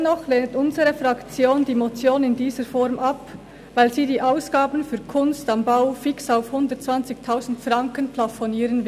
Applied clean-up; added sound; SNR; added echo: none; none; none; none.